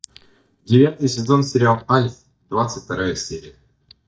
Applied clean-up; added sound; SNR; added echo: neural mask model DeepFilterNet 3.